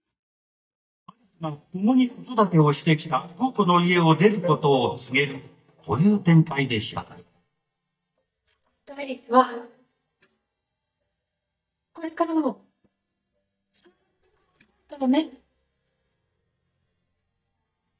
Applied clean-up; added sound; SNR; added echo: neural mask model DeepFilterNet 3.